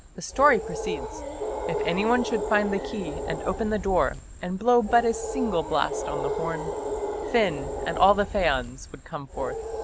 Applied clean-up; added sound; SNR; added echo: none; Animal; 6 dB; none.